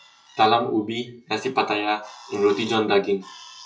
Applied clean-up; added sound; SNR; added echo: classical method WPE with log-MMSE.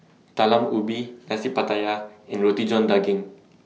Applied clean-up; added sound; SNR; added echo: none; none; none; none.